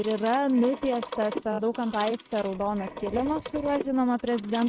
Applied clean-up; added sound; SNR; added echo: neural mask model RNNoise.